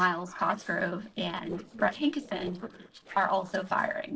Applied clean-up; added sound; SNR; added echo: neural separator model SepFormer DNS4.